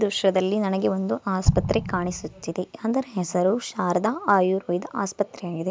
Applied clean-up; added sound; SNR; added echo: none; Explosion; 3 dB; none.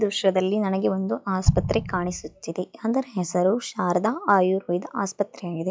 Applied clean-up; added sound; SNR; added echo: classical method log-MMSE.